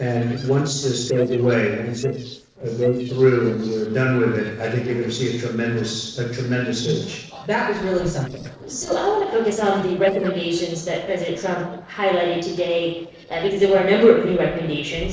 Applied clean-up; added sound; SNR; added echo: neural separator model SepFormer DNS4.